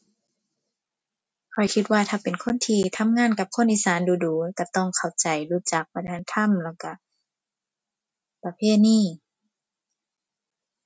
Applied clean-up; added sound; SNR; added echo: none; none; none; none.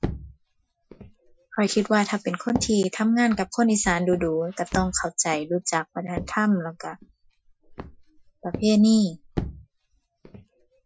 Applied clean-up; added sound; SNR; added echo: classical method Wiener filter.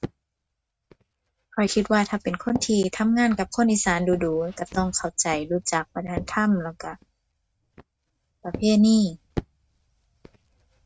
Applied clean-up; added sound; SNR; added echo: neural mask model RNNoise.